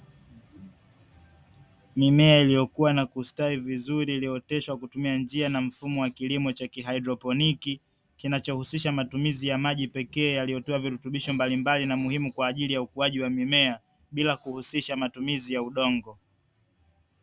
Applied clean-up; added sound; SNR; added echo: none; none; none; none.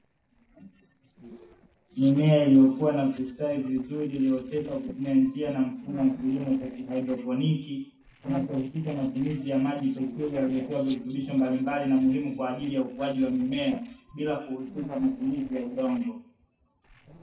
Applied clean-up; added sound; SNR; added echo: neural separator model SepFormer DNS4.